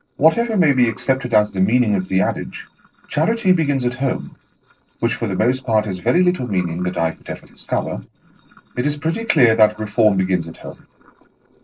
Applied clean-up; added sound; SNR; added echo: neural separator model SepFormer DNS4.